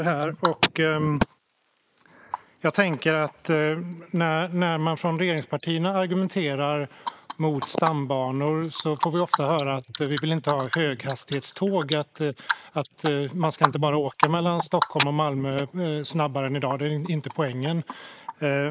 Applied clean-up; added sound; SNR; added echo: neural mask model Resemble Enhance denoiser.